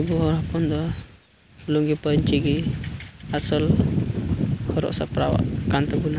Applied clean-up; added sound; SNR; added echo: none; none; none; none.